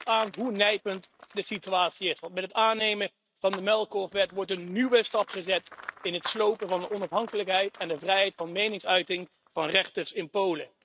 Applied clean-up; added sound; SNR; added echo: neural mask model RNNoise.